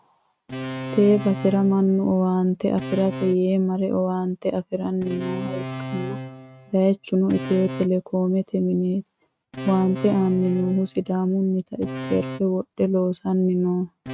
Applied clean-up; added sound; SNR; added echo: neural mask model RNNoise.